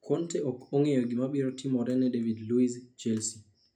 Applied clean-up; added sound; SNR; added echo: none; none; none; reverberation time 0.3 s.